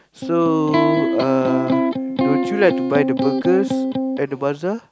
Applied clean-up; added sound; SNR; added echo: none; Electric guitar; -1 dB; none.